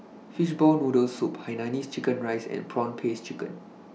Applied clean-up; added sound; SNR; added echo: none; none; none; none.